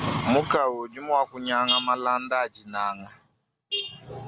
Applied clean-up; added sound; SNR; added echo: none; none; none; none.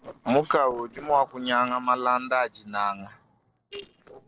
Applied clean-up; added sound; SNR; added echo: neural separator model SepFormer DNS4.